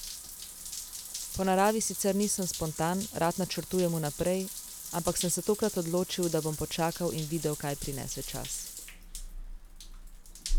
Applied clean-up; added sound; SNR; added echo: none; Drip / Trickle, dribble / Bathtub (filling or washing) / Water tap, faucet; 6 dB; none.